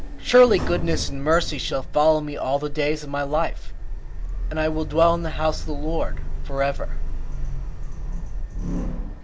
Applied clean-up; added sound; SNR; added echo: none; Sliding door; 4 dB; none.